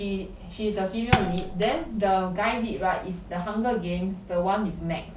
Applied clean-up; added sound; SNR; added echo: none; Thump, thud; 5 dB; none.